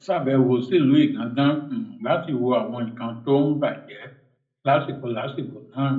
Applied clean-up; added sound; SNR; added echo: none; none; none; reverberation time 0.5 s.